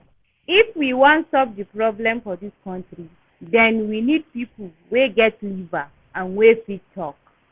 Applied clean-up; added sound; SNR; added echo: none; none; none; none.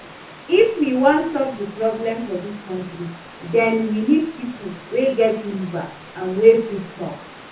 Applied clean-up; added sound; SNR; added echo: none; Stream / Liquid; 19 dB; reverberation time 0.5 s.